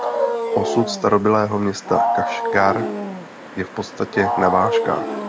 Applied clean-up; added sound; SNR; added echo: none; Wild animals; 2 dB; none.